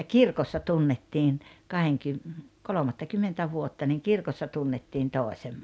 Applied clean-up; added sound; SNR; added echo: none; none; none; none.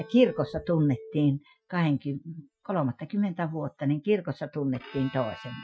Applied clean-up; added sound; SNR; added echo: classical method Wiener filter.